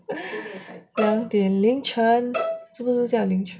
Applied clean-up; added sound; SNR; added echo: none; Bowed string instrument; 8 dB; none.